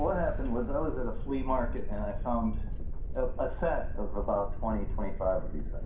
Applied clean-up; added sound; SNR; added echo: none; Thunderstorm; -1 dB; reverberation time 0.5 s.